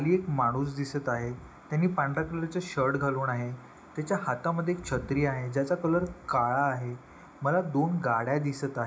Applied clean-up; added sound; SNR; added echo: none; none; none; reverberation time 0.4 s.